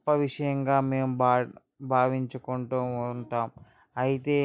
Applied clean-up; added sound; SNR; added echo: neural mask model DeepFilterNet 3.